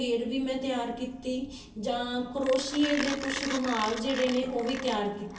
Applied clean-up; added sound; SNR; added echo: none; Mechanisms; 11 dB; reverberation time 0.4 s.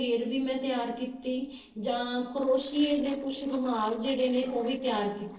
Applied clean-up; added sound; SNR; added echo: neural separator model SepFormer DNS4.